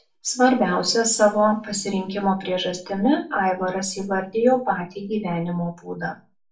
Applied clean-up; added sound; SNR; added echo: none; none; none; reverberation time 0.2 s.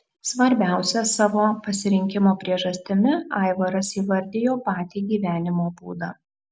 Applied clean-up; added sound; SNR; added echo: none; none; none; none.